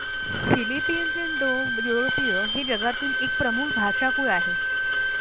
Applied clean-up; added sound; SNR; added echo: none; Bowed string instrument; -4 dB; none.